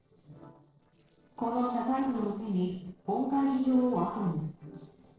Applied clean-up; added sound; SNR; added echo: neural separator model SepFormer DNS4.